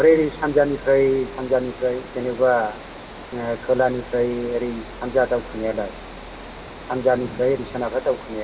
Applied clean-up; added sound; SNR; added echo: none; Water; 15 dB; reverberation time 1.6 s.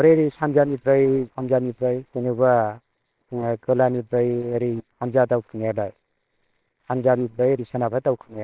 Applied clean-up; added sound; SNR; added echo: neural separator model SepFormer WHAMR!.